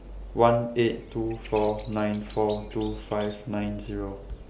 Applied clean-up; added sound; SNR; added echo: none; Bird vocalization, bird call, bird song; 17 dB; none.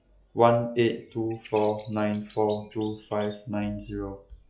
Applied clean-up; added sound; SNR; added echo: classical method log-MMSE.